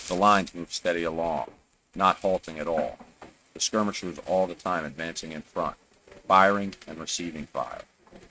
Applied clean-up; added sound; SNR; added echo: neural mask model RNNoise.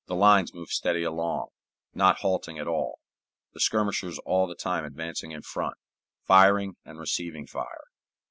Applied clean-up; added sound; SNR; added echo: none; none; none; none.